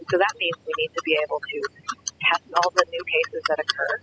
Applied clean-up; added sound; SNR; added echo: classical method spectral subtraction.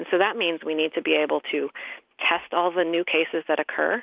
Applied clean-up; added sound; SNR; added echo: none; none; none; none.